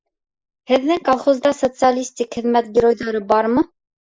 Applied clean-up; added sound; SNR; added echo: neural mask model Resemble Enhance denoiser.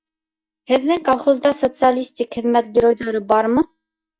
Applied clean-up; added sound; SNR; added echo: neural mask model DeepFilterNet 3.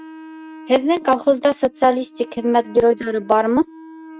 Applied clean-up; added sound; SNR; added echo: neural mask model RNNoise.